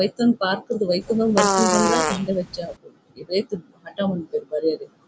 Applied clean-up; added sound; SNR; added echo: none; Fart; -1 dB; none.